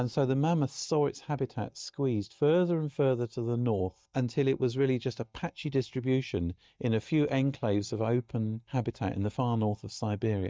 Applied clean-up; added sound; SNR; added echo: neural mask model DeepFilterNet 3.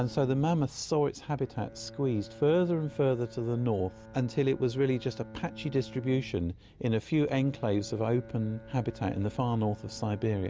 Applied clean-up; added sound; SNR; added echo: none; Bowed string instrument; 19 dB; none.